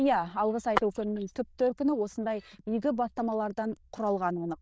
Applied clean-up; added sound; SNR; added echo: neural diffusion model UNIVERSE++.